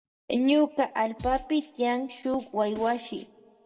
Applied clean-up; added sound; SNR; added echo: none; Drum kit; 18 dB; reverberation time 1.4 s.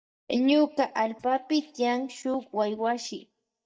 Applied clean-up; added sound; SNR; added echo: neural mask model DeepFilterNet 3.